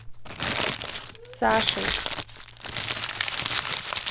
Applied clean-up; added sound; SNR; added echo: none; Crumpling, crinkling; -4 dB; none.